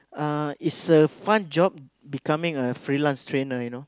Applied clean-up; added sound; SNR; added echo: none; none; none; none.